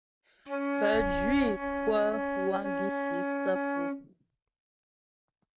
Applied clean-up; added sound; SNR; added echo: neural mask model RNNoise.